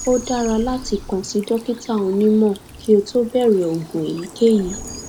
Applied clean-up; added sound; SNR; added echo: none; Stream / Bird vocalization, bird call, bird song; 16 dB; none.